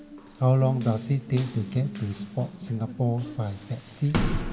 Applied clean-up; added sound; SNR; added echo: none; Water tap, faucet; 6 dB; reverberation time 1.1 s.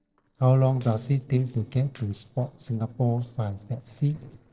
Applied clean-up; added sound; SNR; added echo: neural separator model SepFormer DNS4.